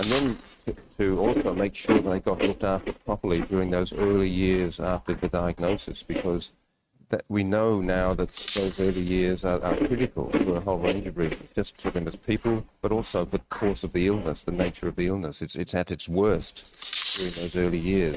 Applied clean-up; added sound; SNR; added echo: neural mask model RNNoise.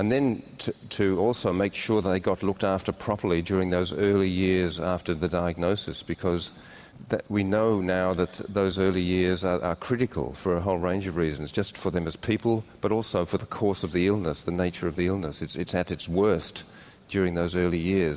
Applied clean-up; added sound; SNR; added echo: none; none; none; none.